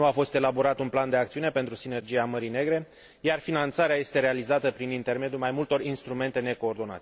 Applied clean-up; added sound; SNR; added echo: none; none; none; none.